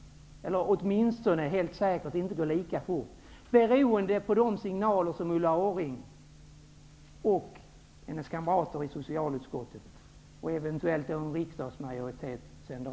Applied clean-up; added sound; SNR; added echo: none; none; none; none.